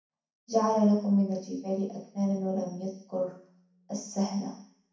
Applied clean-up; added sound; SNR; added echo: none; none; none; reverberation time 0.6 s.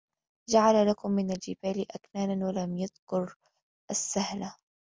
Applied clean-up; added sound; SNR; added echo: none; none; none; none.